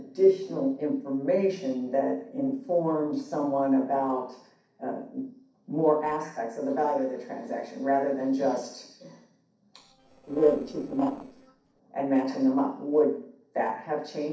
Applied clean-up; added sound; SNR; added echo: neural separator model SepFormer DNS4.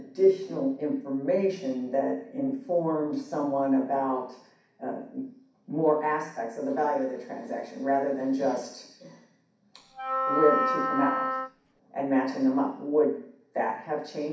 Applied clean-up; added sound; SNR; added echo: none; Wind instrument, woodwind instrument; 0 dB; reverberation time 0.6 s.